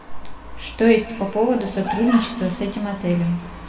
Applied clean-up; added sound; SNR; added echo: none; none; none; reverberation time 1.8 s.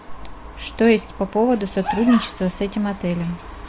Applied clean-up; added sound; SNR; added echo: none; none; none; none.